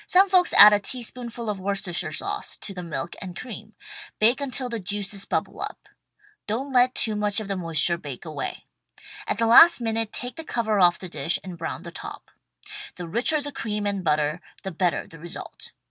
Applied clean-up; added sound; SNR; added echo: none; none; none; none.